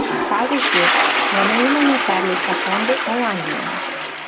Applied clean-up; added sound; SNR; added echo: none; Toilet flush; -3 dB; none.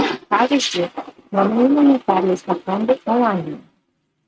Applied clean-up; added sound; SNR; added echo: neural mask model RNNoise.